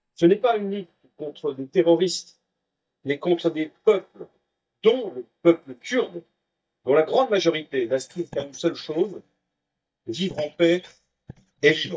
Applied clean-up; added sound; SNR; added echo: neural mask model DeepFilterNet 3.